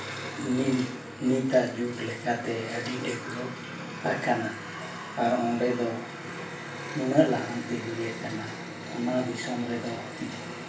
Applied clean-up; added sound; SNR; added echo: none; none; none; reverberation time 0.3 s.